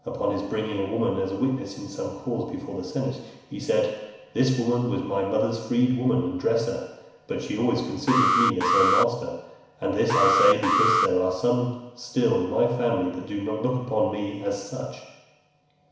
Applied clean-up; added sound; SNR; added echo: none; Alarm; -2 dB; reverberation time 1.0 s.